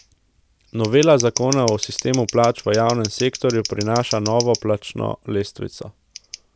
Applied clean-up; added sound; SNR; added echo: none; Scissors; 12 dB; none.